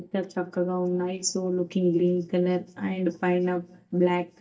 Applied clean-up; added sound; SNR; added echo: neural mask model DeepFilterNet 3.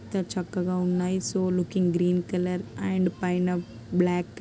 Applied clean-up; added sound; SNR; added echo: none; none; none; none.